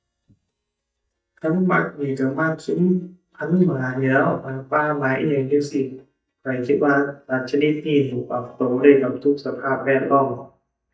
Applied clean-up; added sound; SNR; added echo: neural mask model DeepFilterNet 3.